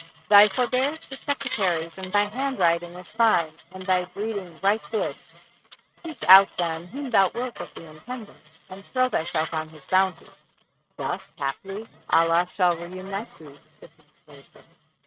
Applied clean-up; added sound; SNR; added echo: neural mask model RNNoise.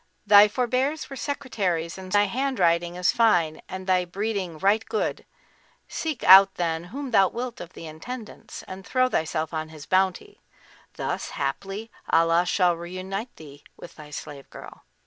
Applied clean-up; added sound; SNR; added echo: none; none; none; none.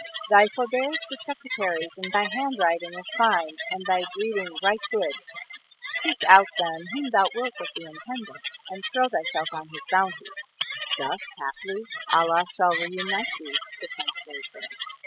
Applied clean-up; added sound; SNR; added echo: classical method spectral subtraction.